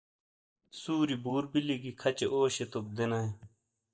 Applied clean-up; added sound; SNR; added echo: neural mask model DeepFilterNet 3.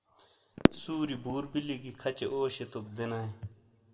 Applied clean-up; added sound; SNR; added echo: none; Fireworks; -4 dB; reverberation time 1.9 s.